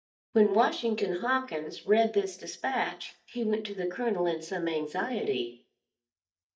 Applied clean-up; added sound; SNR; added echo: neural mask model DeepFilterNet 3.